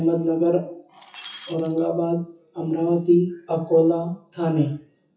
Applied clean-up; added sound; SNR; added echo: classical method WPE with log-MMSE.